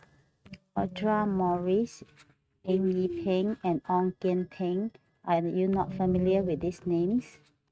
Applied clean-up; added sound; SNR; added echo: neural mask model RNNoise.